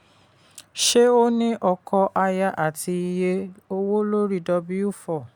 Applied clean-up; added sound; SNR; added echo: none; none; none; none.